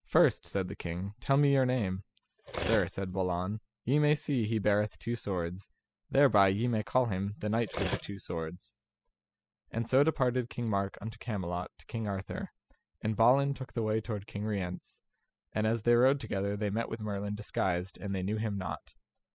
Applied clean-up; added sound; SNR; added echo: classical method spectral subtraction.